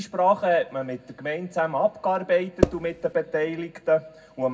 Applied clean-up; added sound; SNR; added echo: none; Percussion; -1 dB; reverberation time 0.3 s.